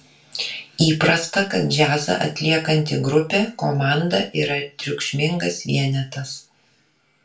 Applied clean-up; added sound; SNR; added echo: none; none; none; reverberation time 0.3 s.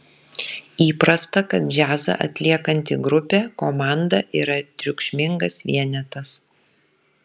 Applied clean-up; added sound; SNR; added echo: none; none; none; none.